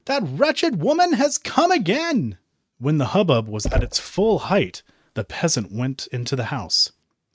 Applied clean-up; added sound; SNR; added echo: neural mask model RNNoise.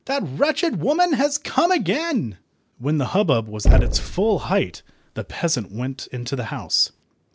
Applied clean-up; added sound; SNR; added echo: none; Knock; 0 dB; none.